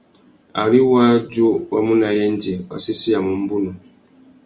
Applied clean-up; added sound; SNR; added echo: none; none; none; none.